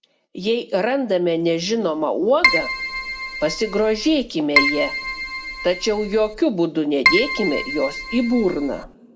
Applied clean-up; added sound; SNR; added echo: none; Keyboard (musical); 3 dB; reverberation time 0.9 s.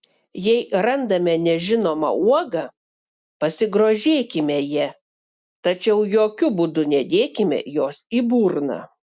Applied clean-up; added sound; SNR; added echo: none; none; none; none.